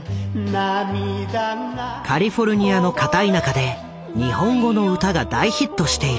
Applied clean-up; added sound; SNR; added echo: none; none; none; none.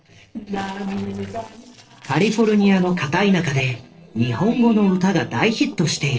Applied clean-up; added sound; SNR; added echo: neural separator model SepFormer DNS4.